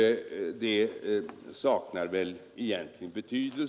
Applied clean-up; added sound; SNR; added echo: none; none; none; none.